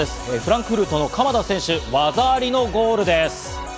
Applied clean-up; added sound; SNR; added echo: none; none; none; none.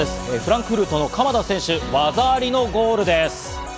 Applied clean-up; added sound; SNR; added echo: none; Piano; 17 dB; none.